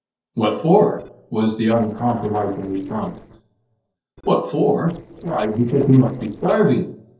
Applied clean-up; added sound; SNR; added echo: neural separator model SepFormer DNS4.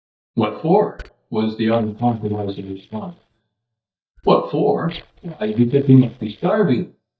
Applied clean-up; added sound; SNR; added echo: neural mask model DeepFilterNet 3.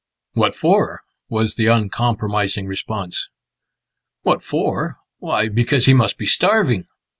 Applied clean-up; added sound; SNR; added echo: none; none; none; none.